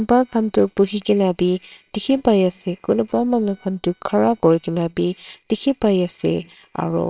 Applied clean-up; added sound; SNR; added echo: neural separator model SepFormer WHAMR!.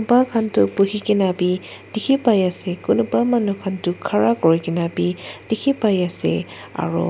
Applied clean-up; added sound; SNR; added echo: none; none; none; none.